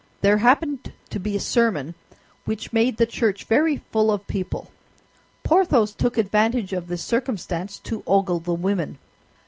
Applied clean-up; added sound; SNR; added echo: none; none; none; none.